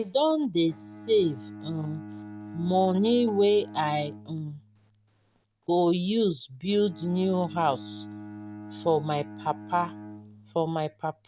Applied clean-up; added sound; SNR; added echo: none; Bowed string instrument; 16 dB; none.